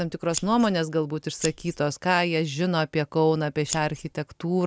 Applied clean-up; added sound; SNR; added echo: none; Scissors; 11 dB; none.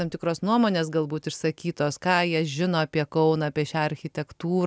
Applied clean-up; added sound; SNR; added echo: none; none; none; none.